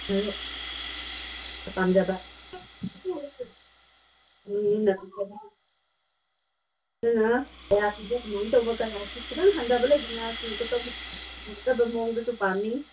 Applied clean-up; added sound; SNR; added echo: none; Rattle (instrument); 13 dB; reverberation time 0.2 s.